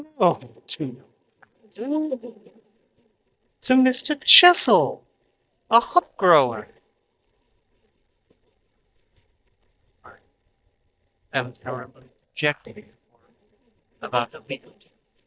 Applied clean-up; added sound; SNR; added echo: neural mask model DeepFilterNet 3.